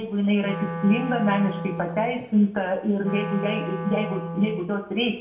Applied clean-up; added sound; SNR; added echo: none; Wind instrument, woodwind instrument; 8 dB; reverberation time 0.6 s.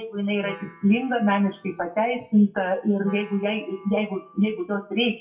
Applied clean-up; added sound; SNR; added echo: classical method WPE with log-MMSE.